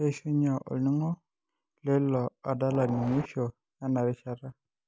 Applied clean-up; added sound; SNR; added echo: none; Train; 9 dB; none.